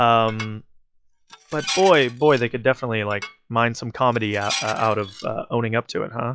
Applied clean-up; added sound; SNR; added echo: classical method log-MMSE.